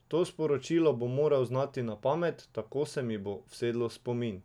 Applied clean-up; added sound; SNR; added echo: none; none; none; none.